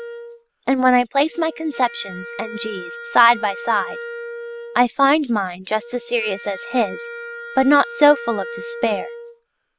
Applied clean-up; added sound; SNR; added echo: none; Wind instrument, woodwind instrument; 13 dB; none.